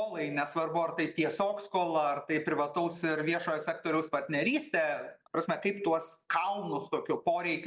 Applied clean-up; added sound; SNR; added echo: none; none; none; none.